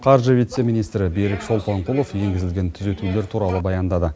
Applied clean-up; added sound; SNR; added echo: none; none; none; none.